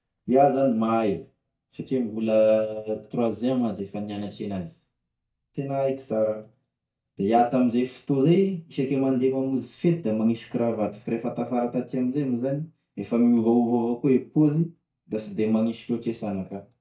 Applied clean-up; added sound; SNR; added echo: neural mask model DeepFilterNet 3.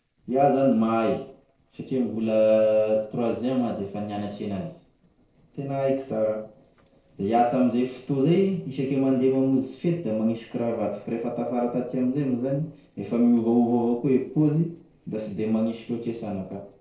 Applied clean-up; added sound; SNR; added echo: neural separator model SepFormer DNS4.